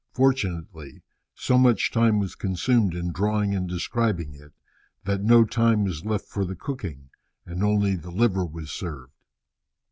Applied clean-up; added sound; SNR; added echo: none; none; none; none.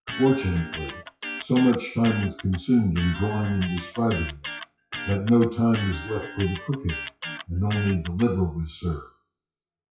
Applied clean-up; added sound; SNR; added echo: classical method WPE with log-MMSE.